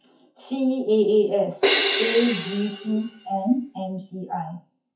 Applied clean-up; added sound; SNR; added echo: classical method WPE with log-MMSE.